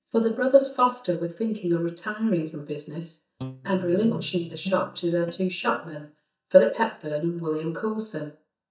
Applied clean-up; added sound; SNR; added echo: neural mask model DeepFilterNet 3.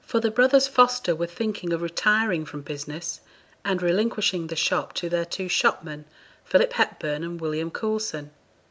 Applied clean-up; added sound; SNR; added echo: none; none; none; none.